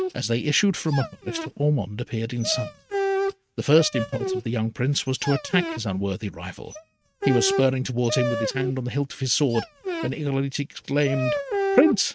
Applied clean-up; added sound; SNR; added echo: neural mask model RNNoise.